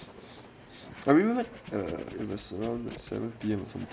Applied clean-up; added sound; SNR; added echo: none; Writing; 18 dB; none.